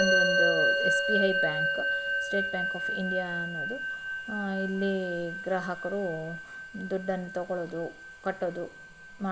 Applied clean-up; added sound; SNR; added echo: none; Musical instrument; -2 dB; none.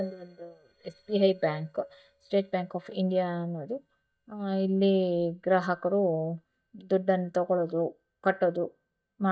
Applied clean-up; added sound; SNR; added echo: neural mask model DeepFilterNet 3.